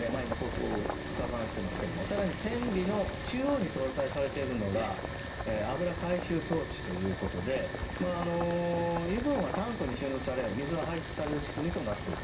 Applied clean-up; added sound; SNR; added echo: none; Boiling; 2 dB; reverberation time 0.4 s.